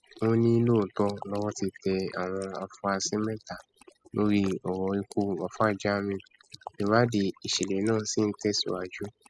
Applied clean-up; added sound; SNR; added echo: classical method spectral subtraction.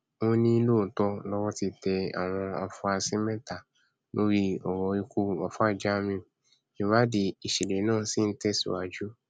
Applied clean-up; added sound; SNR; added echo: none; none; none; none.